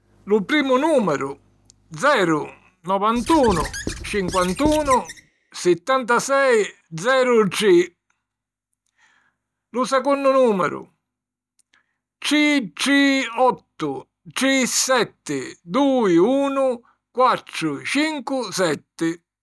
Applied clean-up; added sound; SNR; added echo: none; Squeak / Writing; 10 dB; none.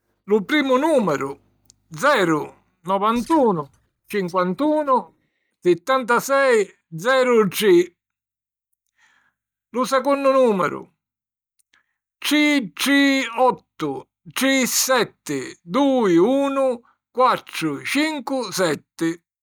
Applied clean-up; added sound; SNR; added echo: neural mask model DeepFilterNet 3.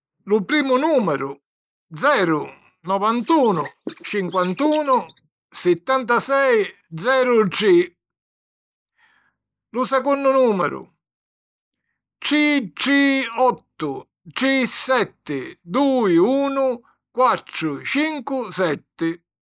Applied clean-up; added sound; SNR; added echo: neural mask model Resemble Enhance denoiser.